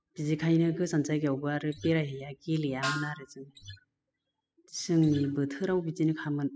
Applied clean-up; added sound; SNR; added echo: classical method spectral subtraction.